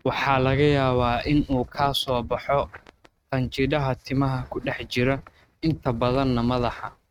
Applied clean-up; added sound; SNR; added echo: neural mask model RNNoise.